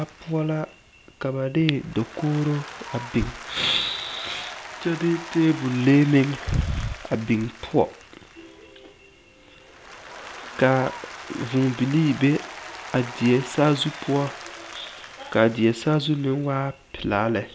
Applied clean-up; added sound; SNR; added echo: none; Applause; 16 dB; none.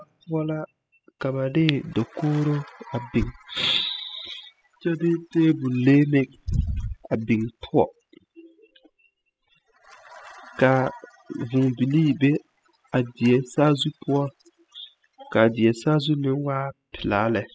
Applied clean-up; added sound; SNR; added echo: classical method spectral subtraction.